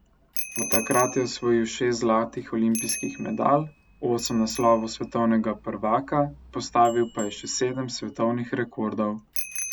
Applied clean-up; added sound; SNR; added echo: none; Bicycle bell; 11 dB; none.